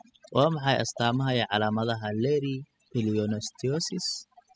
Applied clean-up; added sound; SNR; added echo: classical method spectral subtraction.